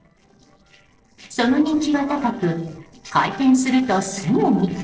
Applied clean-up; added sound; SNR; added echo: neural separator model SepFormer DNS4.